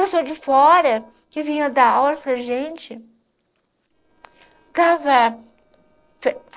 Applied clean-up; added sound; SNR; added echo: neural separator model SepFormer DNS4.